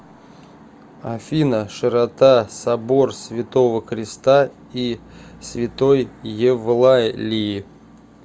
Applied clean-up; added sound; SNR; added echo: none; none; none; none.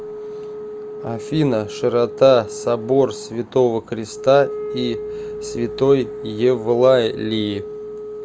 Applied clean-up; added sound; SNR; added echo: none; Wind instrument, woodwind instrument; 11 dB; none.